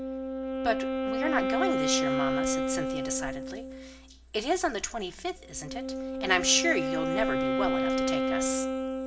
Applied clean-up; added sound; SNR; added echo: none; Wind instrument, woodwind instrument; -2 dB; reverberation time 0.9 s.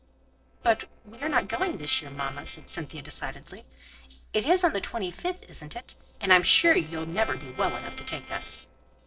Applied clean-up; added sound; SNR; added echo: neural separator model SepFormer DNS4.